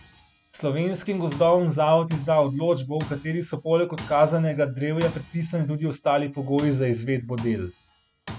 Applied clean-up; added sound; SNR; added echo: none; Tools; 18 dB; none.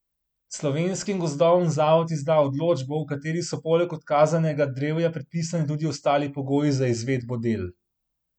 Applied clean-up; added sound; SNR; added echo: none; none; none; none.